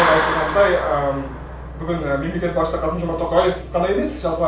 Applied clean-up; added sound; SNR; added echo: none; Clapping; 7 dB; reverberation time 0.4 s.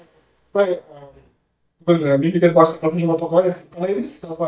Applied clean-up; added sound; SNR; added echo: neural mask model DeepFilterNet 3.